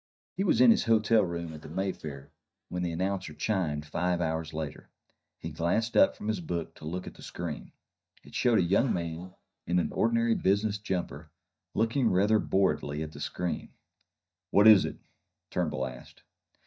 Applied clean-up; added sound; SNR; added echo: neural mask model DeepFilterNet 3.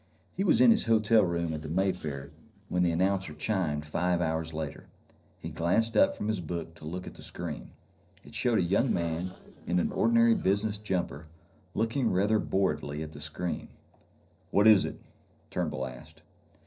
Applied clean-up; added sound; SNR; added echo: neural separator model SepFormer DNS4.